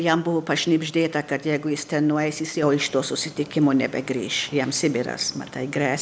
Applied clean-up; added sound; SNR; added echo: none; none; none; none.